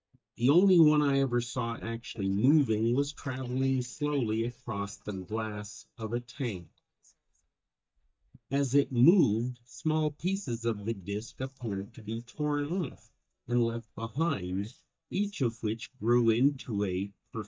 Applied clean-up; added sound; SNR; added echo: neural mask model DeepFilterNet 3.